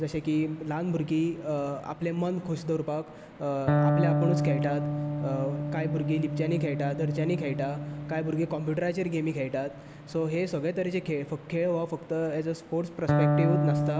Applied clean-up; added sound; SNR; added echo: none; Electric guitar; 1 dB; none.